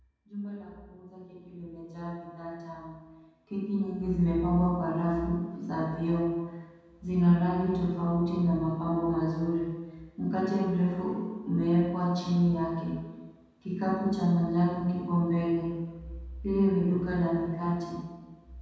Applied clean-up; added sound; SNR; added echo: none; none; none; reverberation time 1.2 s.